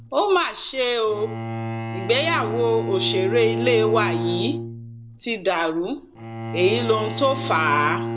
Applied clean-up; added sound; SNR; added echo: none; Bowed string instrument; 6 dB; none.